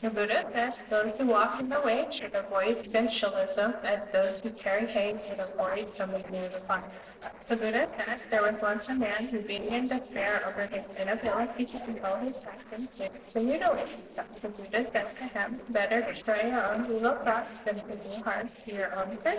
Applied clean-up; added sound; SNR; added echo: neural separator model SepFormer DNS4.